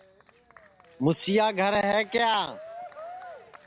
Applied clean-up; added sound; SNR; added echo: none; Cheering; 18 dB; none.